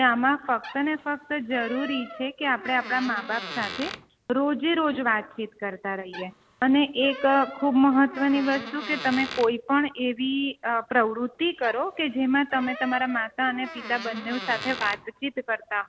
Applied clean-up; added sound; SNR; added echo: none; Door; 15 dB; none.